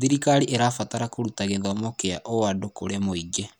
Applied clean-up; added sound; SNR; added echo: none; none; none; none.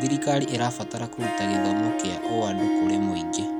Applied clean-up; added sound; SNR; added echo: none; Harp; -2 dB; none.